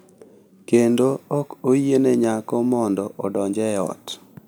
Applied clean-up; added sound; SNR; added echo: none; none; none; none.